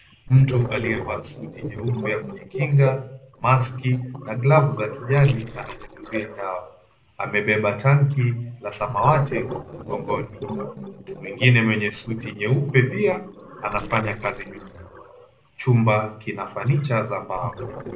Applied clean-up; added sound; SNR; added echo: neural separator model SepFormer DNS4.